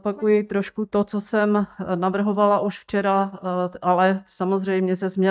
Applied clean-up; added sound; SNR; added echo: neural mask model DeepFilterNet 3.